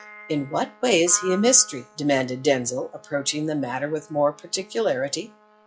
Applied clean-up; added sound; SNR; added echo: classical method log-MMSE.